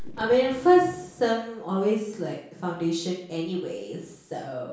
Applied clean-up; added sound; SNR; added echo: none; Fireworks; 20 dB; reverberation time 0.6 s.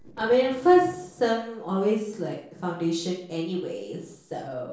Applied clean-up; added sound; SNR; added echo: neural separator model SepFormer DNS4.